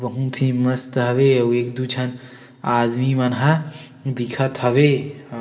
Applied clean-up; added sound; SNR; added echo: none; none; none; reverberation time 2.9 s.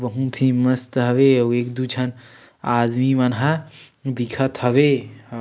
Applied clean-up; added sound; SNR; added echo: none; none; none; none.